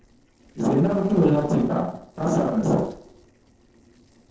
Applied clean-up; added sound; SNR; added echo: neural separator model SepFormer DNS4.